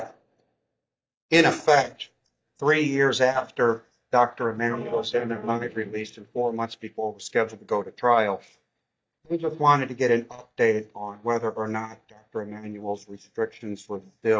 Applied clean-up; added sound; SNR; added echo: neural mask model DeepFilterNet 3.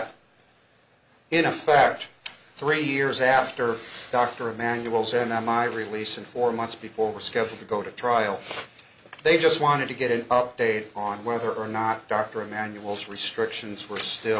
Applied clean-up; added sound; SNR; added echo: none; none; none; none.